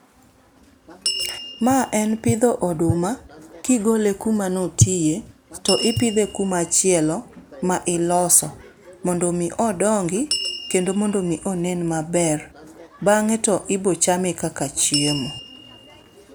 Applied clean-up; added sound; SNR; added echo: none; Door / Bell; 13 dB; none.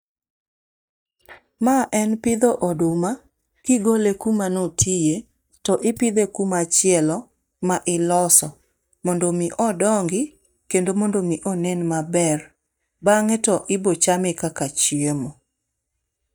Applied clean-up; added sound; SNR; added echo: neural mask model DeepFilterNet 3.